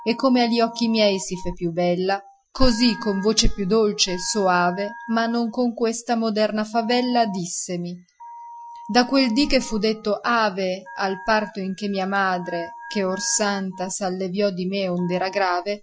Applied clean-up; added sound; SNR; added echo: classical method Wiener filter.